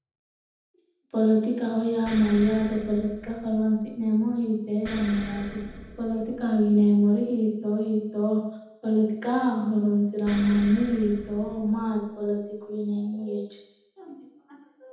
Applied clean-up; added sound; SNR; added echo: none; Explosion; 15 dB; reverberation time 0.8 s.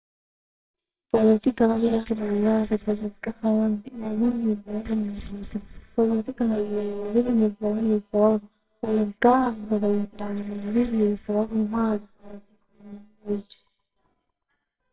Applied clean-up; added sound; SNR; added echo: neural separator model SepFormer WHAMR!.